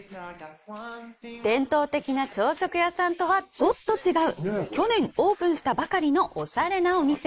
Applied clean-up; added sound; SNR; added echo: neural mask model Resemble Enhance denoiser.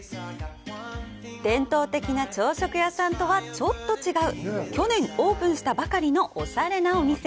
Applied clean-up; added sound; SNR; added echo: none; none; none; none.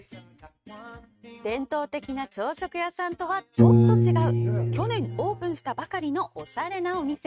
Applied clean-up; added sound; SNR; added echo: neural mask model RNNoise.